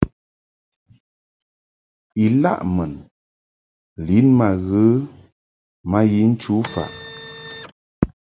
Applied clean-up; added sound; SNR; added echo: none; Printer; 14 dB; none.